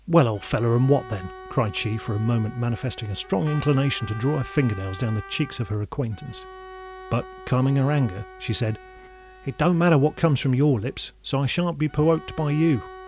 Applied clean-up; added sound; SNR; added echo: none; Trumpet + Bowed string instrument; 18 dB; none.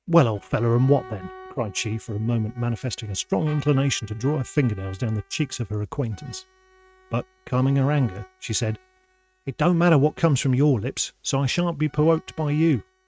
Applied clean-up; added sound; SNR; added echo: neural mask model RNNoise.